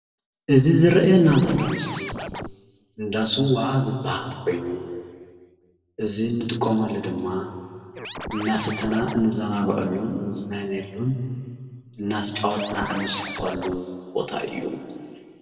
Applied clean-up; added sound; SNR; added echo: none; Scratching (performance technique); 10 dB; reverberation time 1.6 s.